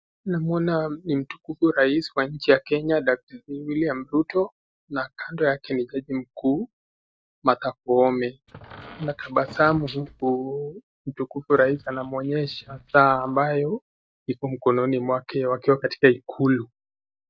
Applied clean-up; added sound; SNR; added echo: neural mask model DeepFilterNet 3.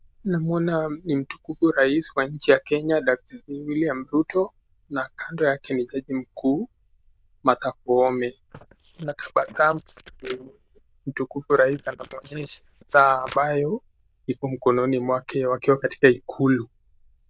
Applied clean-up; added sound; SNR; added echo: neural diffusion model UNIVERSE++.